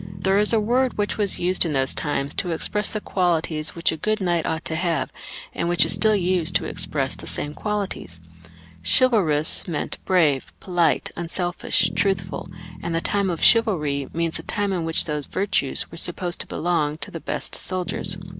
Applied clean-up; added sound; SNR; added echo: none; Bass guitar; 15 dB; none.